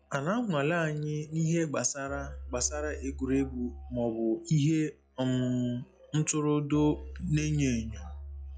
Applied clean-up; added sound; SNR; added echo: classical method log-MMSE.